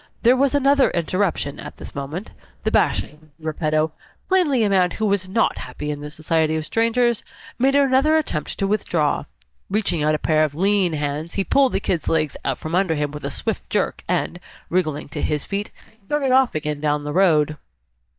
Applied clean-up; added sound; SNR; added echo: neural mask model DeepFilterNet 3.